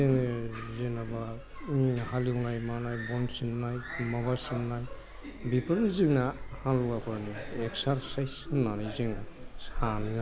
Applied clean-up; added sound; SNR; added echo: none; Accelerating, revving, vroom; 10 dB; none.